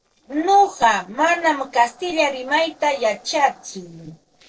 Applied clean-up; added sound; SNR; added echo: neural separator model SepFormer DNS4.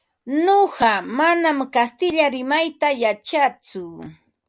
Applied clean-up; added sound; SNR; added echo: none; none; none; none.